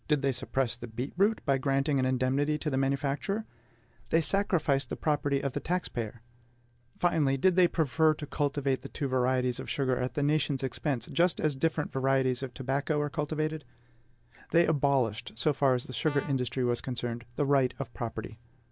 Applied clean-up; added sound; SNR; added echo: none; Brass instrument; 19 dB; none.